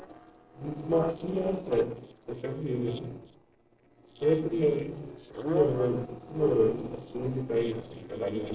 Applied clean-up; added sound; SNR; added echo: neural separator model SepFormer DNS4.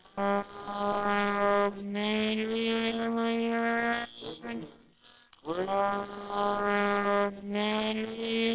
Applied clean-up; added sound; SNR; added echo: neural separator model SepFormer WHAMR!.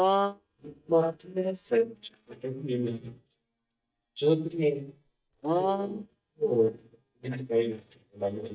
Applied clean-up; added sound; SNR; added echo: neural mask model DeepFilterNet 3.